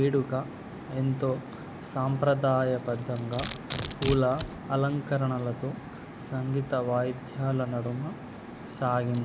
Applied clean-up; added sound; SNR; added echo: none; Domestic sounds, home sounds; 15 dB; none.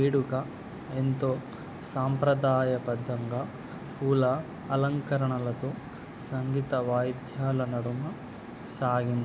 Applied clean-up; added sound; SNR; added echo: none; none; none; none.